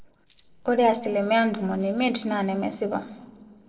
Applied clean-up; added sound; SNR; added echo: neural separator model SepFormer DNS4.